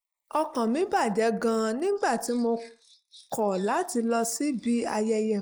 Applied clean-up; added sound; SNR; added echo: neural mask model Resemble Enhance denoiser.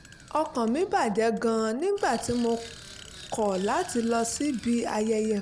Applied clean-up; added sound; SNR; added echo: none; Bicycle; 18 dB; none.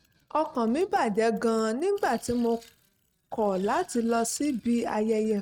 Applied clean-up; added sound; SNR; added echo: neural mask model RNNoise.